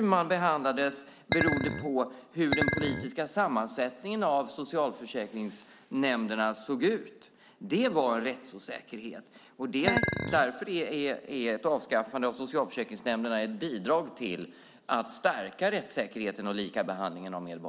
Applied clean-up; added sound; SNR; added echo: none; Chink, clink; 1 dB; none.